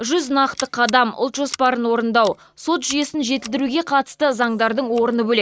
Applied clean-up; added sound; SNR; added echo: neural mask model RNNoise.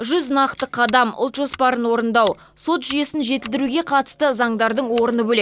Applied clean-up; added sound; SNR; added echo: none; Scissors; 18 dB; none.